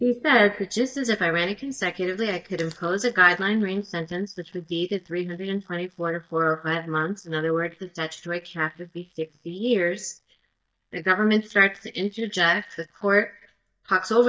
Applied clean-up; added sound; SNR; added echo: neural mask model DeepFilterNet 3.